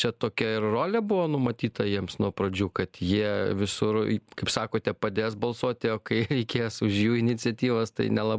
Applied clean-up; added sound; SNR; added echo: none; none; none; none.